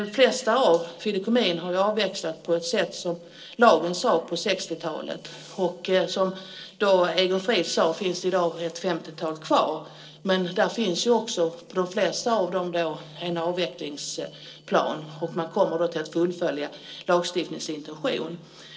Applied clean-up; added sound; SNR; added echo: neural separator model SepFormer DNS4.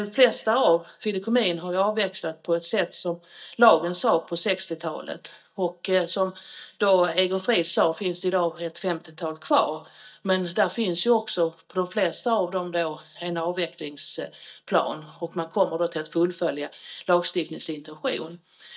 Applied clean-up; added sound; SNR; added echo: neural mask model DeepFilterNet 3.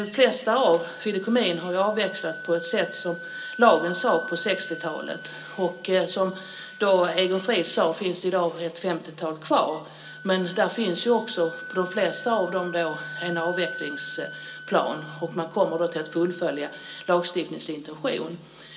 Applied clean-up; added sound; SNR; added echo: none; Wind instrument, woodwind instrument; 15 dB; reverberation time 0.2 s.